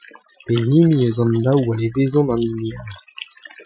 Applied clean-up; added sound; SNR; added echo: classical method Wiener filter.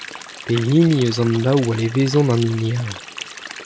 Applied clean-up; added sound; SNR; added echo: none; Stream; 15 dB; none.